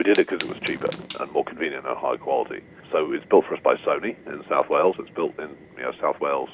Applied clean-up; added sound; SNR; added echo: none; Fire; 16 dB; none.